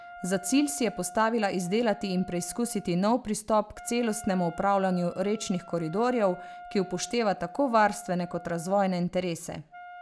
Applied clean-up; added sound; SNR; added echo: none; Wind instrument, woodwind instrument; 18 dB; none.